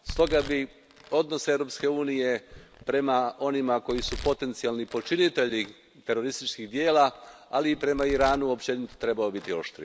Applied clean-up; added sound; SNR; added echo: none; Domestic sounds, home sounds; 17 dB; none.